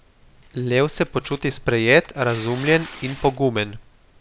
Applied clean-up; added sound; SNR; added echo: none; Tearing; 18 dB; none.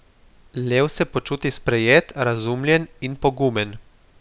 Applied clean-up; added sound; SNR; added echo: none; none; none; none.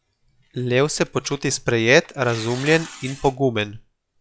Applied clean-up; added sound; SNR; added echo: classical method log-MMSE.